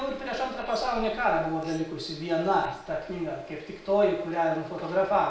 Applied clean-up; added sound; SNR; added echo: neural mask model Resemble Enhance denoiser.